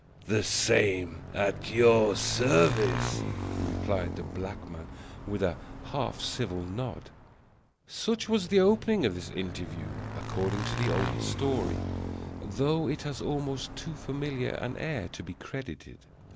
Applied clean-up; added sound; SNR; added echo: none; Motorcycle / Engine; 7 dB; none.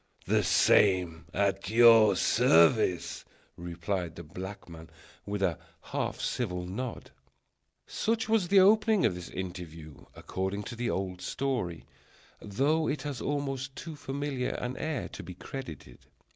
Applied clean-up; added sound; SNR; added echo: none; none; none; none.